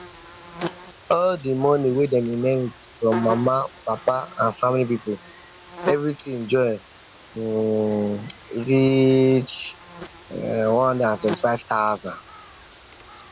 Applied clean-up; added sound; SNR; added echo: none; Buzz; 15 dB; none.